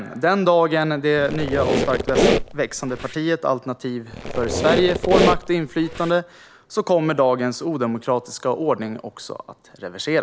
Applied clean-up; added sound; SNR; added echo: none; Squeak; 0 dB; none.